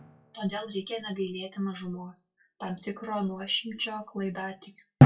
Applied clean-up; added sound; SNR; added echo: classical method WPE with log-MMSE.